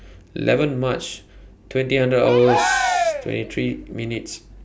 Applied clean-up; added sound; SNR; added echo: none; Cheering; 2 dB; none.